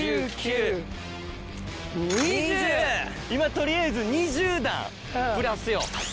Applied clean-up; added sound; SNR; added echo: none; none; none; none.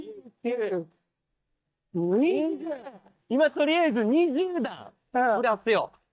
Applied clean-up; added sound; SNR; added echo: neural mask model DeepFilterNet 3.